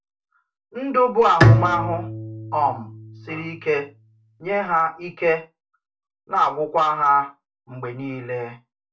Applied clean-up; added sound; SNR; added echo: none; Bowed string instrument; -1 dB; reverberation time 0.2 s.